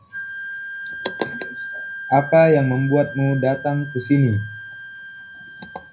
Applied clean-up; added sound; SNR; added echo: none; Wind instrument, woodwind instrument; 12 dB; reverberation time 0.4 s.